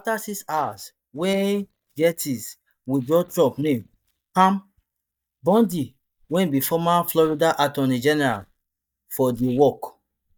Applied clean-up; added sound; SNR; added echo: neural mask model DeepFilterNet 3.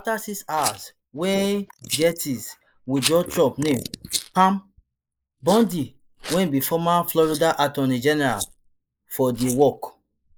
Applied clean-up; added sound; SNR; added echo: neural mask model Resemble Enhance denoiser.